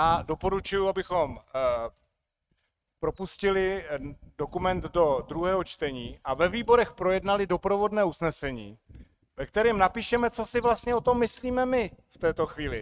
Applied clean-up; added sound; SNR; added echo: neural mask model RNNoise.